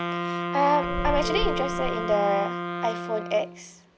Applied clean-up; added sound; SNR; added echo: none; Subway, metro, underground / Doorbell + Wind instrument, woodwind instrument; 2 dB; none.